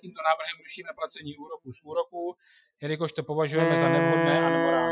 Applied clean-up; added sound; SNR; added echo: classical method Wiener filter.